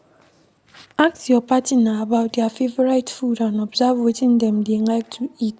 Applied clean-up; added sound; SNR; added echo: none; none; none; none.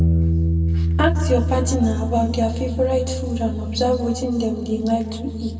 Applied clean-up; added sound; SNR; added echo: none; Bass guitar; 0 dB; reverberation time 2.0 s.